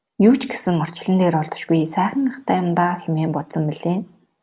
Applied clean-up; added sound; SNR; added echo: none; none; none; none.